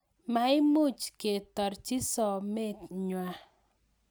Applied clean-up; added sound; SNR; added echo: none; none; none; none.